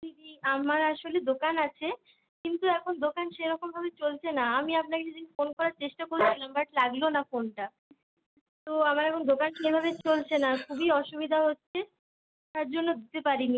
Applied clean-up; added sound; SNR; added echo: none; Breathing; 19 dB; none.